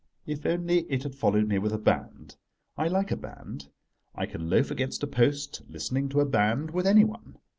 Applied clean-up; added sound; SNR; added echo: none; none; none; none.